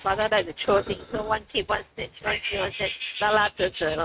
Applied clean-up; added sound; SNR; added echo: neural mask model RNNoise.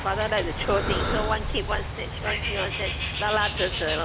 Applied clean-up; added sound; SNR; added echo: none; Breathing + Bird; 1 dB; none.